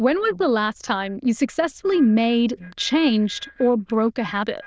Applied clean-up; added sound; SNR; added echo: neural diffusion model UNIVERSE++.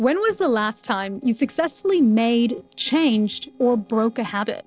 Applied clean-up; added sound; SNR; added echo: neural separator model SepFormer DNS4.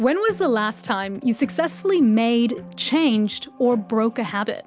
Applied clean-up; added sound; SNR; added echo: none; none; none; none.